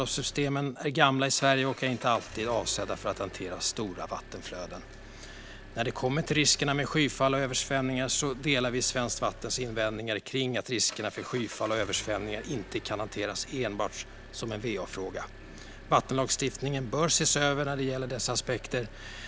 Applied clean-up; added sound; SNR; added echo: none; Engine; 16 dB; none.